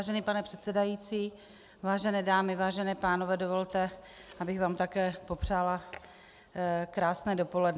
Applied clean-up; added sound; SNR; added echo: none; none; none; none.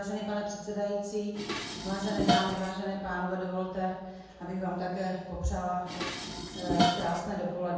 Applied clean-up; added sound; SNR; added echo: none; Dishes, pots, and pans; 2 dB; reverberation time 1.2 s.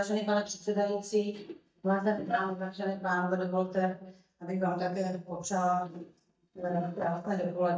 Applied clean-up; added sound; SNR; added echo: neural mask model DeepFilterNet 3.